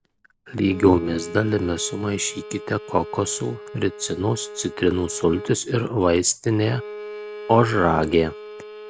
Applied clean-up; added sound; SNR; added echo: none; Bowed string instrument; 14 dB; none.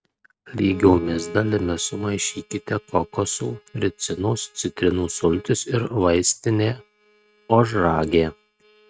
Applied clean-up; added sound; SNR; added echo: neural mask model RNNoise.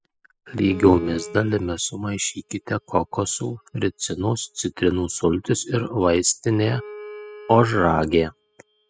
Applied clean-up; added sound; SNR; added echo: classical method spectral subtraction.